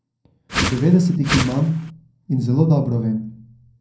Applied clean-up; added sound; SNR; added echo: none; Whoosh, swoosh, swish; 4 dB; reverberation time 0.5 s.